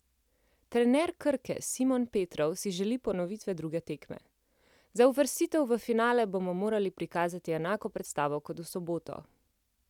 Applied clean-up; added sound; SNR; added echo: none; none; none; none.